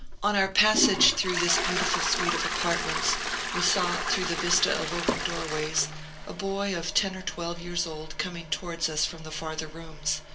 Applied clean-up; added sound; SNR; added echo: none; Toilet flush; 3 dB; reverberation time 0.2 s.